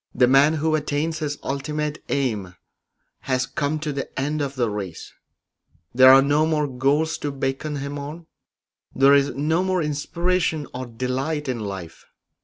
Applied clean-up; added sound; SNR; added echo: none; none; none; none.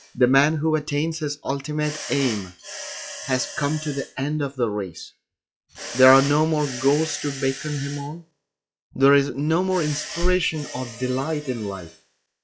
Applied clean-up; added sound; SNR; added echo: classical method log-MMSE.